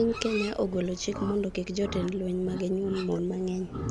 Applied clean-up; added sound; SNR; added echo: none; Livestock, farm animals, working animals; 10 dB; none.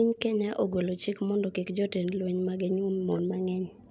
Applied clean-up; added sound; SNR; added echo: none; none; none; none.